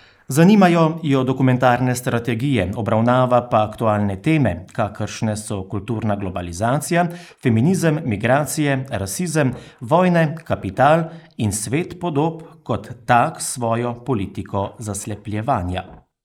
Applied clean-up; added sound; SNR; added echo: neural mask model Resemble Enhance denoiser.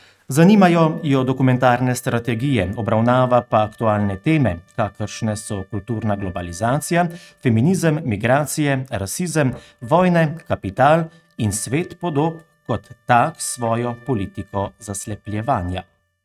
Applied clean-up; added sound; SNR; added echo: neural mask model RNNoise.